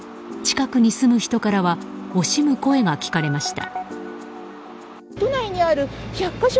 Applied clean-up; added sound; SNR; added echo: none; none; none; none.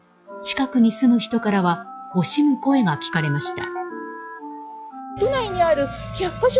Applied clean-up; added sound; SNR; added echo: classical method log-MMSE.